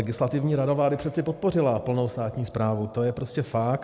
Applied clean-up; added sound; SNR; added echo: none; none; none; none.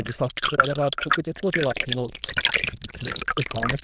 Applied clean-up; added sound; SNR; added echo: neural diffusion model UNIVERSE++.